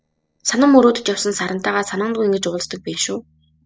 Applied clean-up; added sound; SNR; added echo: neural separator model SepFormer DNS4.